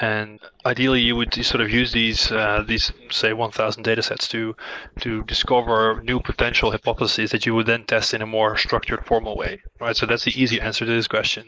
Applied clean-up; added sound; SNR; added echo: neural mask model Resemble Enhance denoiser.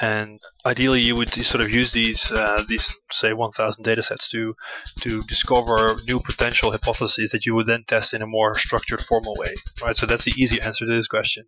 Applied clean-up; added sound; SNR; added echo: classical method Wiener filter.